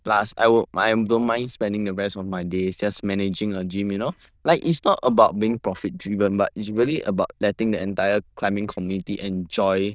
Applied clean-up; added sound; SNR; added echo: neural diffusion model UNIVERSE++.